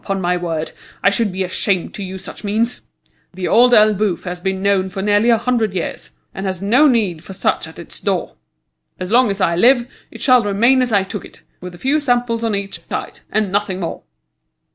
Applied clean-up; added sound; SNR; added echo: none; none; none; none.